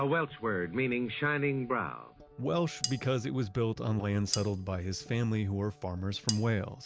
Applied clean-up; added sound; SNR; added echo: none; Cutlery, silverware; 7 dB; none.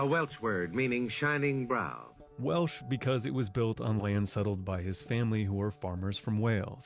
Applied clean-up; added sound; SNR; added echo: none; none; none; none.